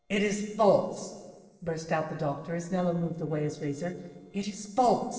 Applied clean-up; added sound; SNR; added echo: neural separator model SepFormer DNS4.